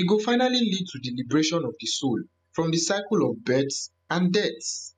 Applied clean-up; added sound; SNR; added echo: classical method spectral subtraction.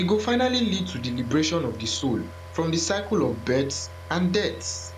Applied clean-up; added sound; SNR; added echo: none; Car; 14 dB; none.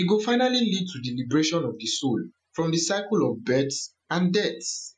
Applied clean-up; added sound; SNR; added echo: classical method Wiener filter.